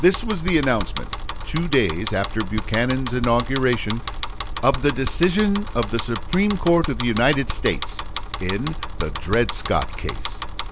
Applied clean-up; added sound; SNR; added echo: none; Bicycle; 4 dB; none.